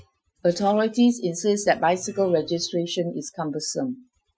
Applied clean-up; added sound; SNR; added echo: classical method Wiener filter.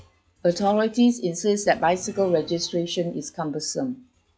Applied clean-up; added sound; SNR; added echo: classical method log-MMSE.